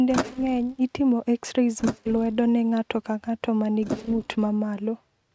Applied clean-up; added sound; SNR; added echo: neural mask model RNNoise.